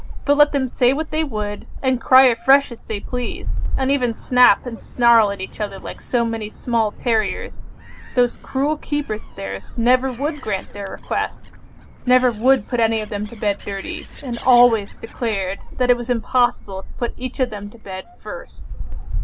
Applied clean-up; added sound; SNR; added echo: none; Gull, seagull; 8 dB; none.